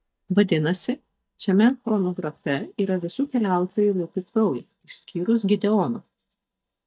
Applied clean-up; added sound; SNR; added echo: neural mask model DeepFilterNet 3.